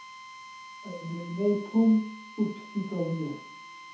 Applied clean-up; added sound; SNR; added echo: none; Drill; 16 dB; reverberation time 0.6 s.